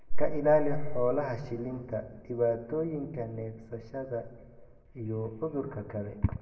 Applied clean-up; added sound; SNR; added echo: none; none; none; reverberation time 1.2 s.